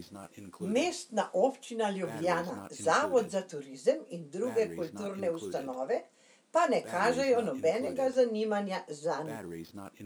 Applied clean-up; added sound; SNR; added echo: none; Breathing; 14 dB; none.